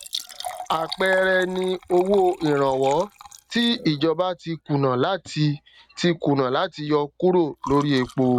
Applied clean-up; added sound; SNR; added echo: neural mask model RNNoise.